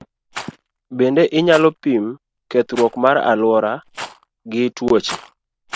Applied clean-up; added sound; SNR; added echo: none; Rattle; 18 dB; none.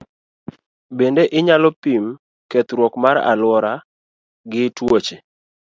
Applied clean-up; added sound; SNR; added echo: none; none; none; none.